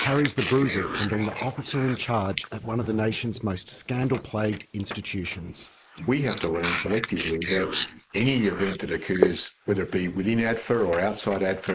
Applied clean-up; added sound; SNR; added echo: neural mask model Resemble Enhance denoiser.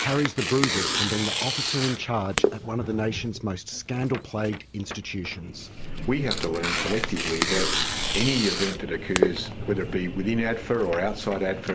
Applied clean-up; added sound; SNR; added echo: none; Tearing; 3 dB; none.